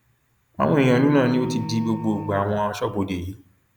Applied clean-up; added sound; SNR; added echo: none; Alarm; 11 dB; none.